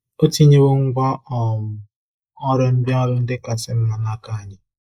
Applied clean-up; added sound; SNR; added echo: neural mask model Resemble Enhance denoiser.